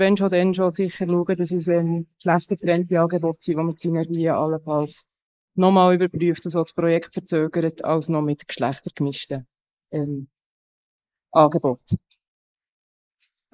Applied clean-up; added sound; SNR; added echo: neural mask model Resemble Enhance denoiser.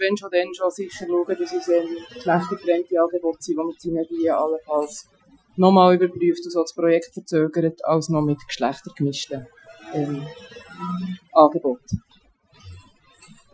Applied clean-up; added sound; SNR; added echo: classical method Wiener filter.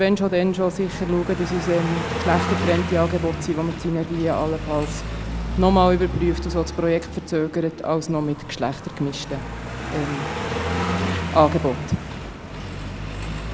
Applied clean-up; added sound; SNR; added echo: none; Car passing by; 5 dB; none.